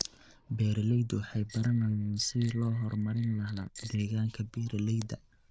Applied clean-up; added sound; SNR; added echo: neural diffusion model UNIVERSE++.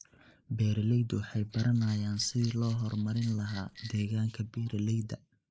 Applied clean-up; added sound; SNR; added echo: neural mask model Resemble Enhance denoiser.